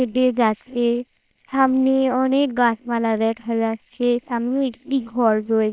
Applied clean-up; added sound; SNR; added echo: neural separator model SepFormer WHAM!.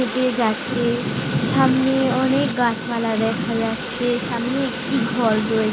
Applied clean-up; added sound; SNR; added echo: none; Thunder / Rain; 4 dB; none.